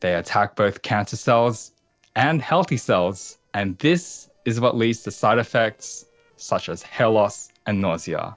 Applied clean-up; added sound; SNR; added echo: neural separator model SepFormer DNS4.